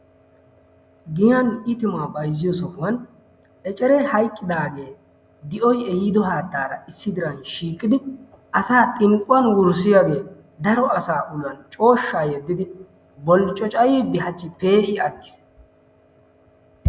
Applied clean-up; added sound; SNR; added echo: none; none; none; none.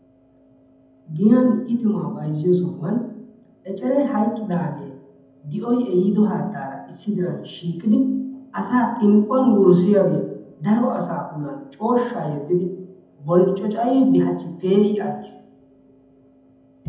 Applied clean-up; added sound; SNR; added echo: none; none; none; reverberation time 0.8 s.